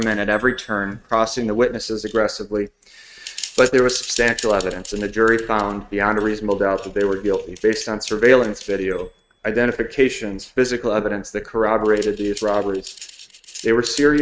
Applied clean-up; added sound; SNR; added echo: neural mask model RNNoise.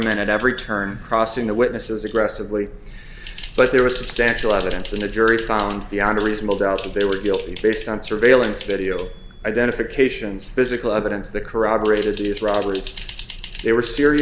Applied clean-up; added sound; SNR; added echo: none; Typing; 13 dB; none.